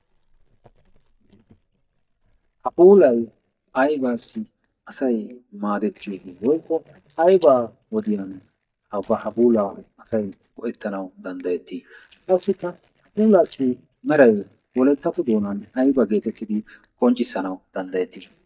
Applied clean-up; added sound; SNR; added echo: neural mask model DeepFilterNet 3.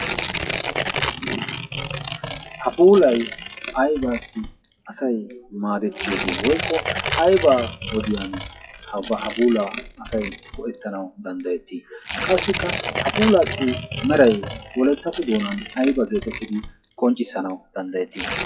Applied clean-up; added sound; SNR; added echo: classical method WPE with log-MMSE.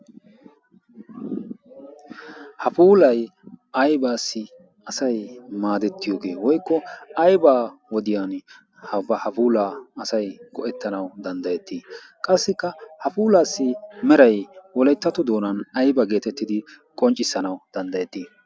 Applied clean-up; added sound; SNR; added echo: none; none; none; none.